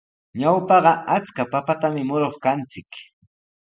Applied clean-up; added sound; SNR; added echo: none; none; none; none.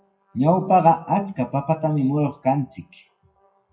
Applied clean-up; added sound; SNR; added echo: classical method WPE with log-MMSE.